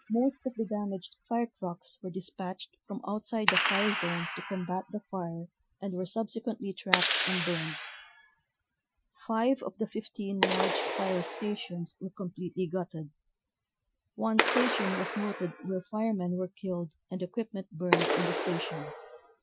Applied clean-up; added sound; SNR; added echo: classical method Wiener filter.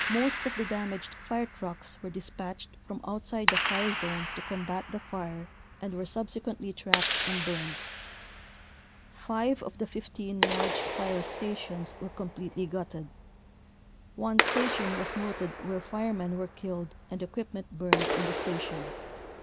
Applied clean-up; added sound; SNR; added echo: none; Clapping; 0 dB; none.